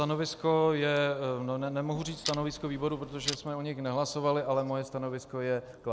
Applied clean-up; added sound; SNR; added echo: none; Clock; 11 dB; none.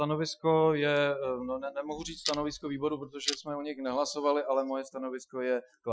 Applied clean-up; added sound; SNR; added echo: classical method Wiener filter.